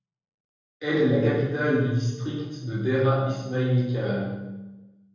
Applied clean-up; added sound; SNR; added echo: none; none; none; reverberation time 1.3 s.